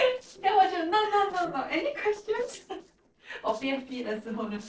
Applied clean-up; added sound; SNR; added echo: neural separator model SepFormer DNS4.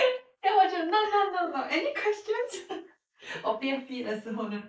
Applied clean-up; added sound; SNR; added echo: neural mask model Resemble Enhance denoiser.